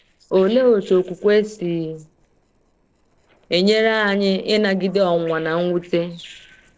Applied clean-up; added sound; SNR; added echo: neural separator model SepFormer DNS4.